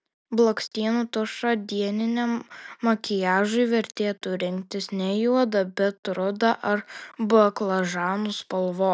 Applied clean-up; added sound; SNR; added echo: none; none; none; none.